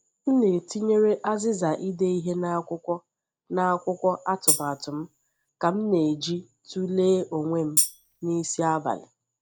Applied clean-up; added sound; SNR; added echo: none; Tambourine; 2 dB; none.